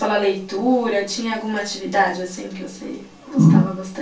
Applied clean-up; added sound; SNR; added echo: none; none; none; reverberation time 0.2 s.